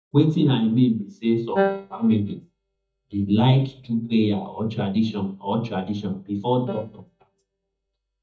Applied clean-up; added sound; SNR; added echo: neural mask model DeepFilterNet 3.